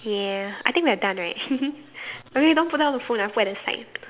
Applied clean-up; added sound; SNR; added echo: none; none; none; none.